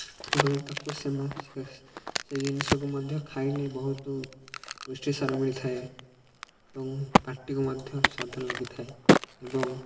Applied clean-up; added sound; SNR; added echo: none; Crack; -1 dB; reverberation time 1.0 s.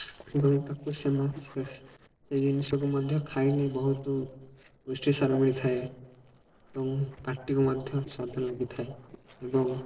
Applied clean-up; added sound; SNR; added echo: neural separator model SepFormer DNS4.